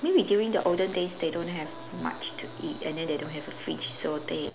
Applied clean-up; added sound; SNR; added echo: none; Electric guitar; 20 dB; none.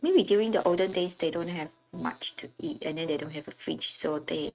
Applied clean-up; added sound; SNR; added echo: neural mask model RNNoise.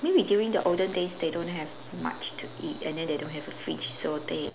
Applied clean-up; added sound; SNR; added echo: none; none; none; none.